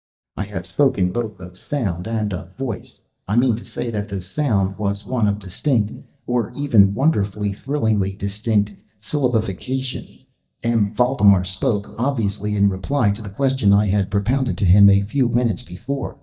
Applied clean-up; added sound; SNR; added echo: neural mask model DeepFilterNet 3.